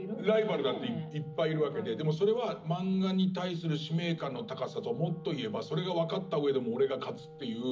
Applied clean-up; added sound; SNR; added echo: none; Wind instrument, woodwind instrument; 18 dB; reverberation time 0.4 s.